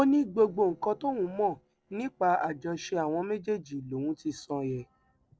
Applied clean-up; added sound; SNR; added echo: neural separator model SepFormer DNS4.